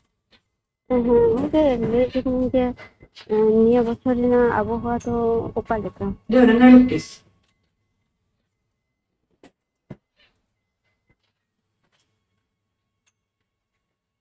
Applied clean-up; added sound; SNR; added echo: neural mask model RNNoise.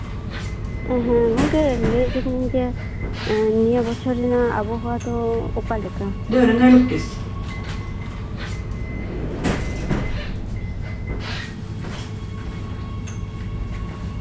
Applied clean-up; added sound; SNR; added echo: none; Subway, metro, underground; -2 dB; none.